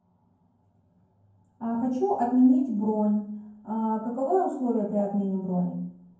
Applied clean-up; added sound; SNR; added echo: none; none; none; reverberation time 0.9 s.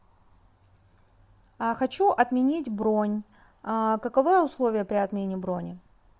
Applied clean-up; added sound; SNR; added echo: none; none; none; none.